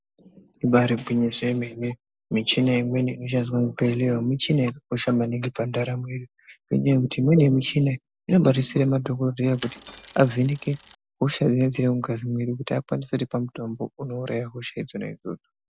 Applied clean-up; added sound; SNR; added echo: none; Mechanisms / Bicycle; 12 dB; none.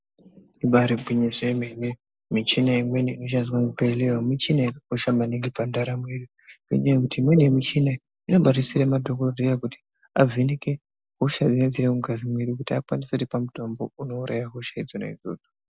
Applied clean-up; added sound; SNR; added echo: none; none; none; none.